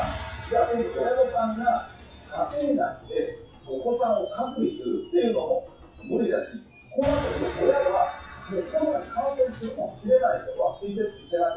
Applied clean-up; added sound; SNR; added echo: classical method WPE with log-MMSE.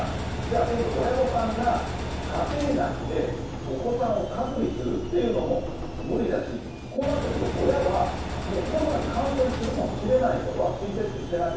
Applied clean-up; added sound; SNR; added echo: none; Engine; 4 dB; reverberation time 0.7 s.